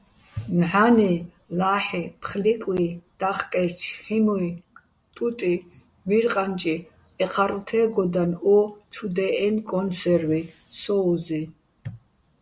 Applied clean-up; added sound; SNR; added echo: none; none; none; none.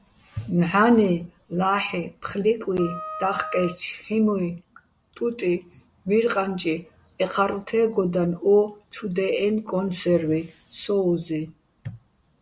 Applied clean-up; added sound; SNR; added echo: none; Wind instrument, woodwind instrument; 12 dB; none.